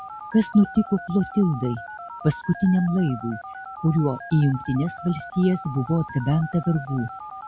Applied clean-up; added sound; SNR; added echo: none; Telephone; 14 dB; none.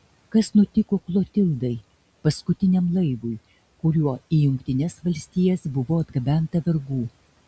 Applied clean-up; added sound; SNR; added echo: none; none; none; none.